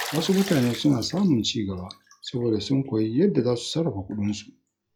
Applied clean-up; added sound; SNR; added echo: classical method log-MMSE.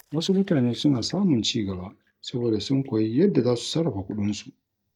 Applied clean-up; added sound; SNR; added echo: neural mask model DeepFilterNet 3.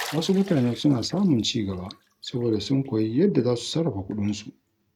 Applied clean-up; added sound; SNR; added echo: neural mask model RNNoise.